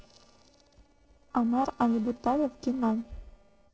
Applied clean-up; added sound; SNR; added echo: neural separator model SepFormer DNS4.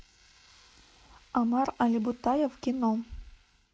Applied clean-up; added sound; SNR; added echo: neural mask model Resemble Enhance denoiser.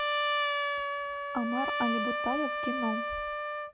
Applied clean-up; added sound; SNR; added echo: none; Trumpet; -4 dB; none.